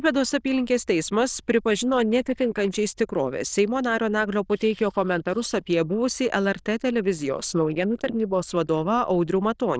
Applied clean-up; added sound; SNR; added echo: neural diffusion model UNIVERSE++.